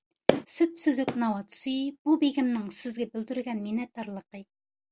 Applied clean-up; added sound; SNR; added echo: none; Walk, footsteps; 3 dB; none.